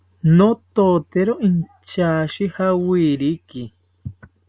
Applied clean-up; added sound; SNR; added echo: none; none; none; none.